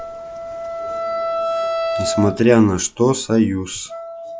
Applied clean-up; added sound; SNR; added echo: classical method log-MMSE.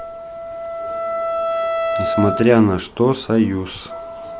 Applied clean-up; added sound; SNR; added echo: none; Wind instrument, woodwind instrument; 5 dB; none.